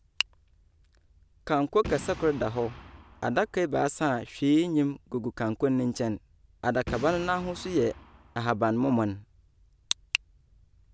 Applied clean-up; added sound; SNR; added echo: none; Boom; 14 dB; none.